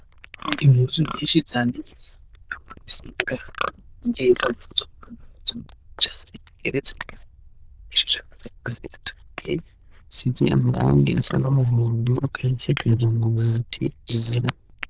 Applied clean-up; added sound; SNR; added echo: neural diffusion model UNIVERSE++.